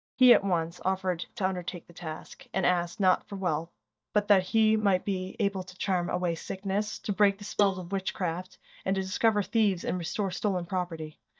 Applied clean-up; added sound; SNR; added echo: neural mask model DeepFilterNet 3.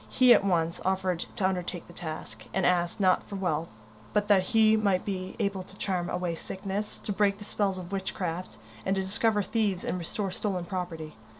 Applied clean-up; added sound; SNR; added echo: none; none; none; none.